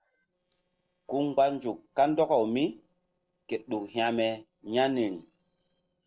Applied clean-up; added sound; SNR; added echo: neural separator model SepFormer DNS4.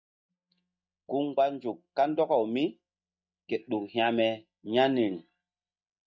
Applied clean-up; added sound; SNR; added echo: neural mask model DeepFilterNet 3.